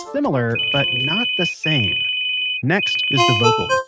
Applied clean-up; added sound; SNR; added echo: neural mask model RNNoise.